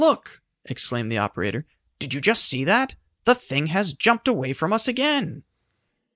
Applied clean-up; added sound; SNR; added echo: none; none; none; none.